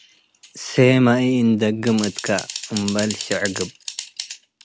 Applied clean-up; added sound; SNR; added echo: none; Typing; 13 dB; none.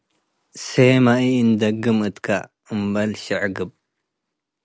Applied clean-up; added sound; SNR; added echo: none; none; none; none.